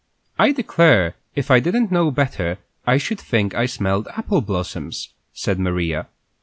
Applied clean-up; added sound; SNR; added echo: none; none; none; none.